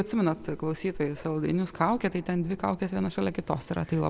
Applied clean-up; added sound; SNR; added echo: none; none; none; none.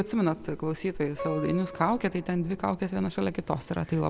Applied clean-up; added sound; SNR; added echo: none; Acoustic guitar; 12 dB; none.